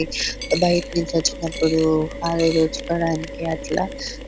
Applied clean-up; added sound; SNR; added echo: none; Mechanisms + Coin (dropping); 10 dB; none.